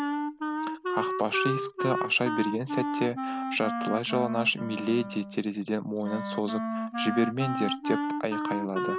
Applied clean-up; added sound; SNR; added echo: none; Wind instrument, woodwind instrument; 2 dB; none.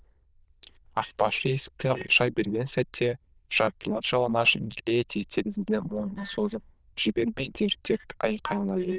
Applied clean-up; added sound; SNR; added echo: neural diffusion model UNIVERSE++.